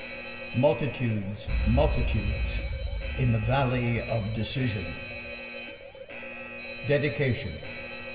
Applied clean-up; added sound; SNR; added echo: none; Alarm; 4 dB; reverberation time 1.4 s.